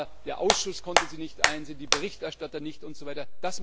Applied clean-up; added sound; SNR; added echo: none; Hands; -5 dB; none.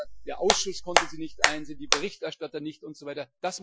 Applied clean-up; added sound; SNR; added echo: classical method Wiener filter.